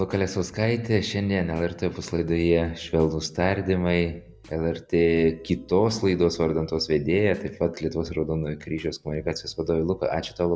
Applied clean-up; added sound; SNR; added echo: none; none; none; none.